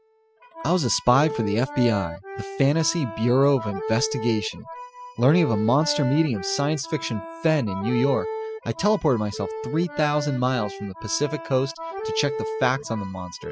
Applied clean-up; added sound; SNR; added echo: classical method spectral subtraction.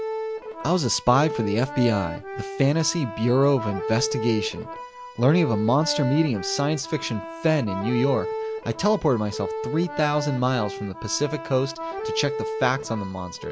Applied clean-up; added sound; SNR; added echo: none; Accordion; 8 dB; none.